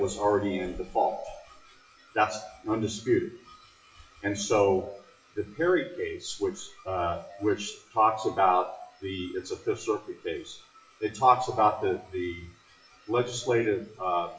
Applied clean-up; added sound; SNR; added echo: classical method WPE with log-MMSE.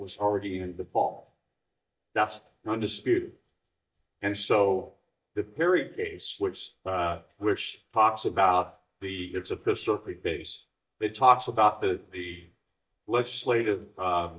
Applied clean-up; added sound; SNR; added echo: neural mask model DeepFilterNet 3.